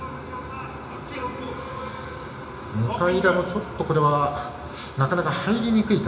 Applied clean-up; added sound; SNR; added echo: none; none; none; reverberation time 0.8 s.